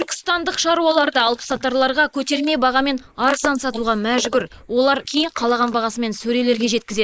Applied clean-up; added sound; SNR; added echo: neural mask model Resemble Enhance denoiser.